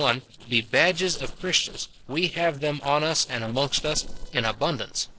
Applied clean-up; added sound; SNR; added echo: neural separator model SepFormer DNS4.